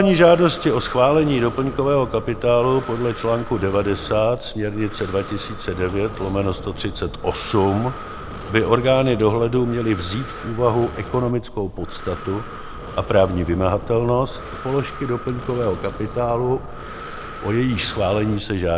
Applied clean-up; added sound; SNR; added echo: none; Breathing; 12 dB; none.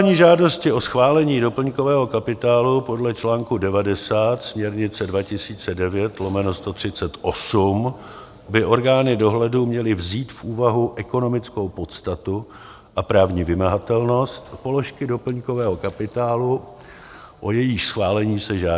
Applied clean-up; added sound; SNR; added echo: none; none; none; none.